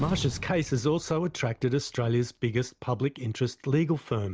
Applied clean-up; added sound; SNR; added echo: none; Slam; 15 dB; none.